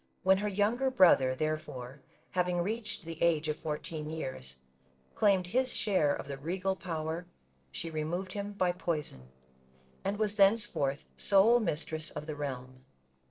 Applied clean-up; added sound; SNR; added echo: neural separator model SepFormer DNS4.